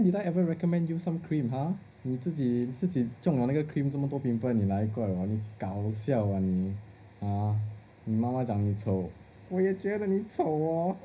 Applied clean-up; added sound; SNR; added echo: none; none; none; reverberation time 0.5 s.